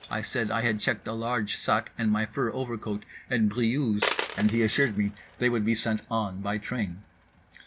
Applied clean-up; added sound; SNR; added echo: none; Coin (dropping); 13 dB; none.